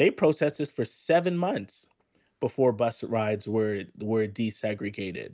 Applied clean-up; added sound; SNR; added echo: none; none; none; none.